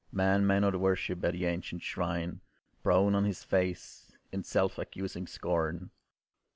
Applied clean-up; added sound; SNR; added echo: none; none; none; none.